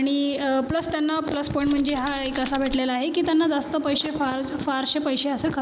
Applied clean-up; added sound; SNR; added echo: none; Tools; 13 dB; none.